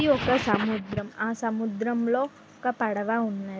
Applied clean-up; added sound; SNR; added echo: none; none; none; none.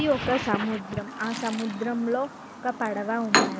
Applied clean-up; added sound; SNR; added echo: none; Chirp, tweet; 4 dB; none.